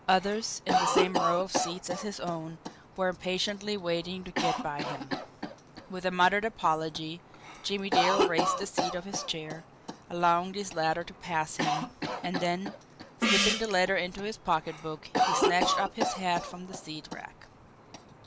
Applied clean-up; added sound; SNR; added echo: none; Cough + Gong; 1 dB; none.